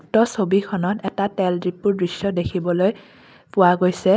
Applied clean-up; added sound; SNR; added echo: none; none; none; none.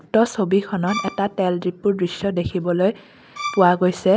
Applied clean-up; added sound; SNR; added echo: none; Bowed string instrument; 11 dB; none.